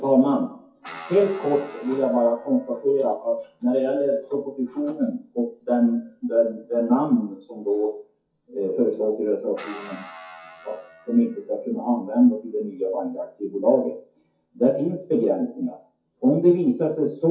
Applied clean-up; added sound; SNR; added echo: classical method WPE with log-MMSE.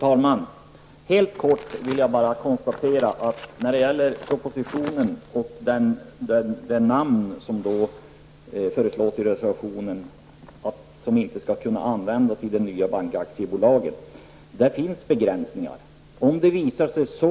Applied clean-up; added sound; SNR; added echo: none; none; none; none.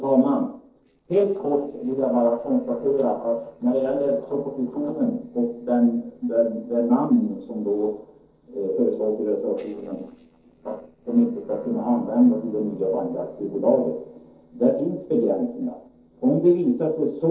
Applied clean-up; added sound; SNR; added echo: neural separator model SepFormer DNS4.